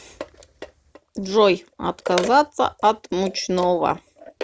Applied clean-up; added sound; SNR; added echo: none; none; none; none.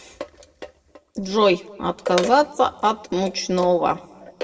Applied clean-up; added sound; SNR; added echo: none; none; none; reverberation time 1.2 s.